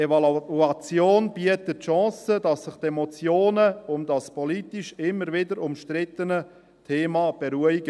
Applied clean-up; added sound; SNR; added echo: none; none; none; none.